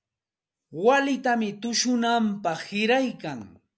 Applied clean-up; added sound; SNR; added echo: none; none; none; none.